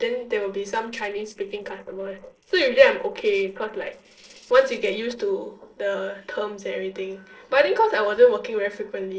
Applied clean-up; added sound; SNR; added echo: neural separator model SepFormer DNS4.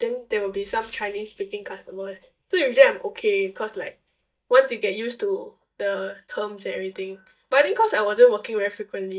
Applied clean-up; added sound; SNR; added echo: neural mask model DeepFilterNet 3.